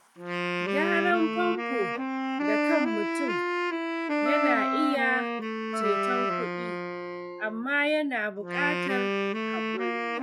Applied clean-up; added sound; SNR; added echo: classical method log-MMSE.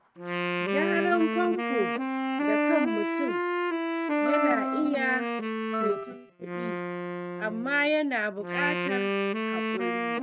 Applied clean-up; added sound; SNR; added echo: neural mask model RNNoise.